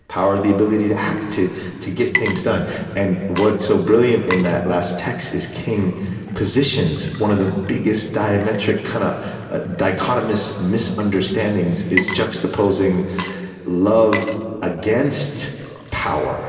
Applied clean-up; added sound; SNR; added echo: none; Water / Liquid; 14 dB; reverberation time 2.5 s.